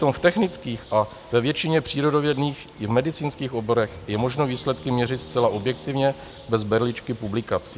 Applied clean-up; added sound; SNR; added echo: none; Bowed string instrument + Bird; 19 dB; none.